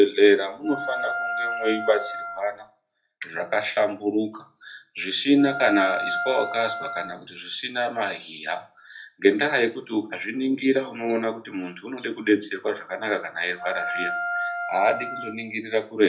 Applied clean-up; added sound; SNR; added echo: none; Wind instrument, woodwind instrument; 5 dB; reverberation time 0.3 s.